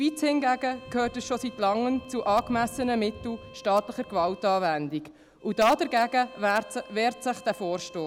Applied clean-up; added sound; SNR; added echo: none; Thunder + Bowed string instrument; 19 dB; none.